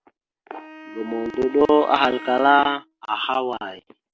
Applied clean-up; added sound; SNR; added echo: none; Wind instrument, woodwind instrument; 17 dB; none.